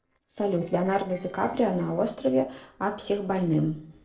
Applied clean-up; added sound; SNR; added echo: neural separator model SepFormer DNS4.